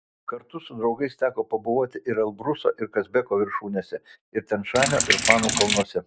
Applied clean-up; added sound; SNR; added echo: none; Sink (filling or washing); -3 dB; none.